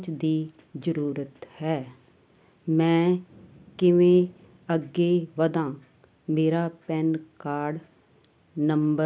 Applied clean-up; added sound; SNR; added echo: none; none; none; none.